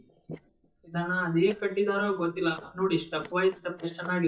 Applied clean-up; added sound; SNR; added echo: neural mask model DeepFilterNet 3.